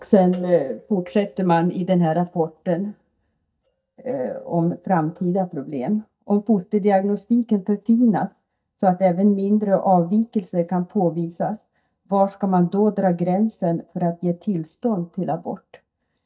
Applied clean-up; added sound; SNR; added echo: neural mask model DeepFilterNet 3.